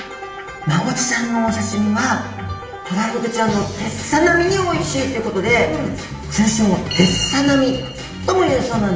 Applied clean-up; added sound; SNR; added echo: none; none; none; reverberation time 0.8 s.